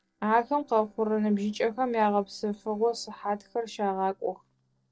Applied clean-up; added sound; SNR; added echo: neural separator model SepFormer DNS4.